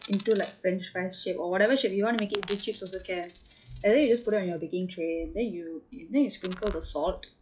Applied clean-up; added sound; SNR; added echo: classical method log-MMSE.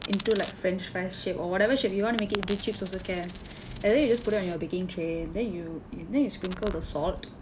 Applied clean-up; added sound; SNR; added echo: none; Coin (dropping); 12 dB; none.